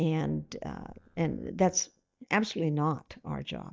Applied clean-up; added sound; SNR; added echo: neural mask model DeepFilterNet 3.